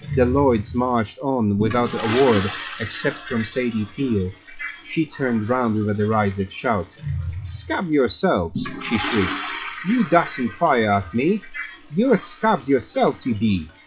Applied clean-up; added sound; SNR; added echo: classical method WPE with log-MMSE.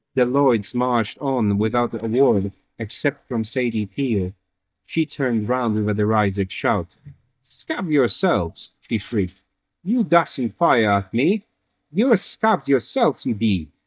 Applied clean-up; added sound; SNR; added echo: neural mask model DeepFilterNet 3.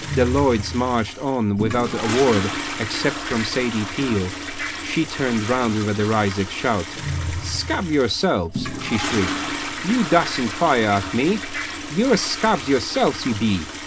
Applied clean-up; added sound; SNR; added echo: none; Toilet flush; 7 dB; reverberation time 0.3 s.